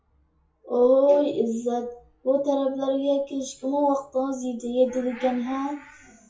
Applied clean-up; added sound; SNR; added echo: classical method WPE with log-MMSE.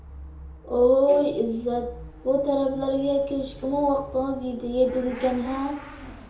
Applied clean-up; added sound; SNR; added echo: none; Motorcycle / Accelerating, revving, vroom; 17 dB; reverberation time 0.6 s.